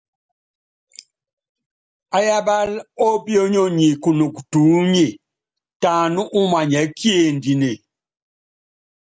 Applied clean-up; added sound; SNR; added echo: none; none; none; none.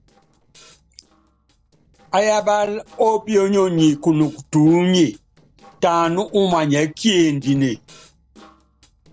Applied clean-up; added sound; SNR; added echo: neural separator model SepFormer DNS4.